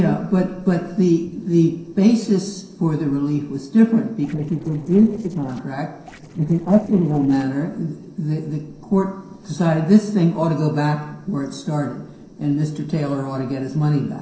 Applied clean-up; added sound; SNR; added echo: neural separator model SepFormer DNS4.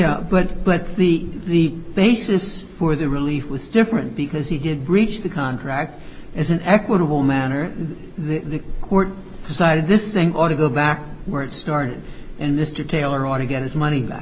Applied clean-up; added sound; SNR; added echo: none; none; none; none.